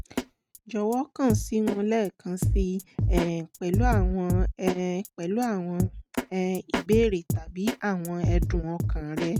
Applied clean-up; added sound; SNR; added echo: neural mask model RNNoise.